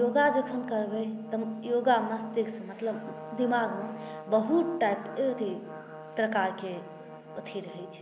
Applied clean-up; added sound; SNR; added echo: none; Brass instrument; 14 dB; none.